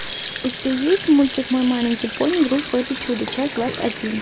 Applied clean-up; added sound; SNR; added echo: none; Sink (filling or washing); 6 dB; none.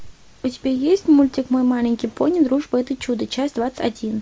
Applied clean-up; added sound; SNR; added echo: none; none; none; none.